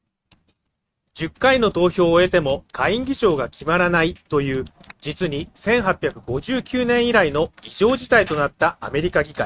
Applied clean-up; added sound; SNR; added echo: neural mask model RNNoise.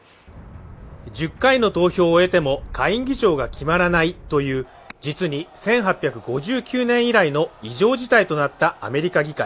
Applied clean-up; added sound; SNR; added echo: none; none; none; none.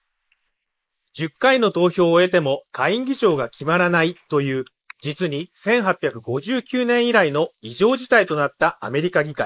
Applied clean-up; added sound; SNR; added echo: neural mask model Resemble Enhance denoiser.